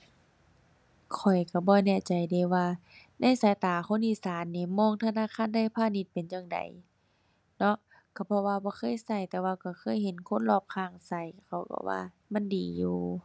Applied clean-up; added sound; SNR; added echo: none; none; none; none.